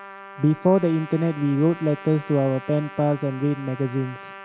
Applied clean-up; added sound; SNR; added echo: none; Trumpet; 17 dB; none.